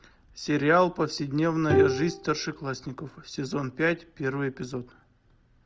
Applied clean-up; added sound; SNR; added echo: none; Bowed string instrument; 2 dB; none.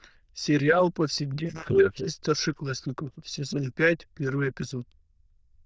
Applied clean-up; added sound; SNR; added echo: neural diffusion model UNIVERSE++.